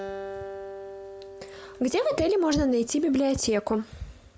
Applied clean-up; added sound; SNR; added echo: none; Acoustic guitar; 14 dB; none.